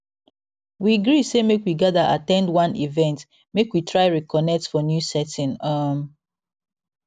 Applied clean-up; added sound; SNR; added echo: none; none; none; none.